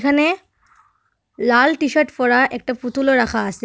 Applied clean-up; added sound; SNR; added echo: none; none; none; none.